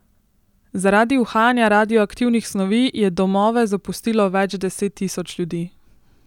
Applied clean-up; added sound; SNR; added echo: none; none; none; none.